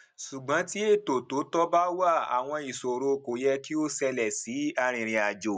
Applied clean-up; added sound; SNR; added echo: none; none; none; none.